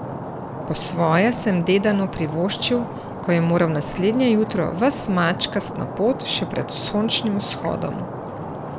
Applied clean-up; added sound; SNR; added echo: none; Stream; 9 dB; none.